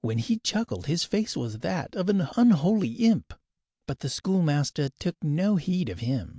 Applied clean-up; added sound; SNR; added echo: none; none; none; none.